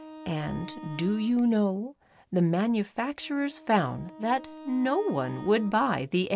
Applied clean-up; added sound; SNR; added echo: none; Wind instrument, woodwind instrument; 19 dB; none.